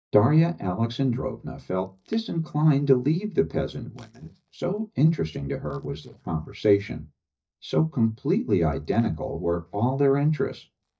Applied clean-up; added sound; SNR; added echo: neural mask model DeepFilterNet 3.